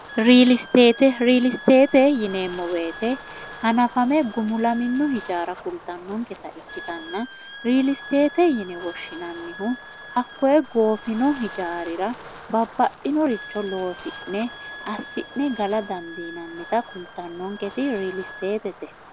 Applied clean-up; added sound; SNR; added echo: none; Wind instrument, woodwind instrument + Wind; 17 dB; none.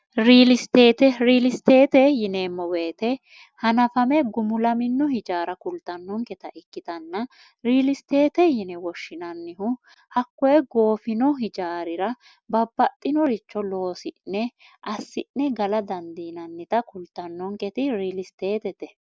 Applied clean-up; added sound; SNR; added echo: none; none; none; none.